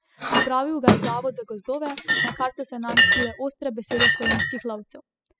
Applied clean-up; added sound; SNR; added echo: classical method spectral subtraction.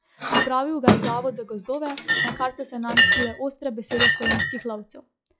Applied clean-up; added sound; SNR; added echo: classical method log-MMSE.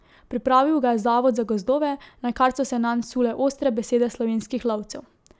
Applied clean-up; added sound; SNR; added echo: none; none; none; none.